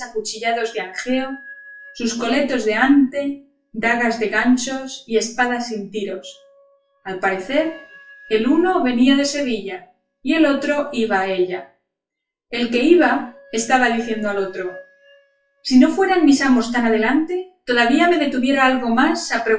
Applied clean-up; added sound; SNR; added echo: classical method WPE with log-MMSE.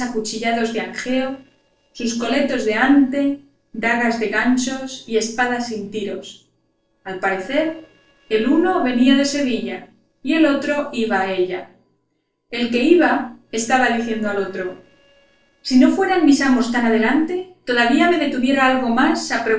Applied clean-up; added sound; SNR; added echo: neural separator model SepFormer DNS4.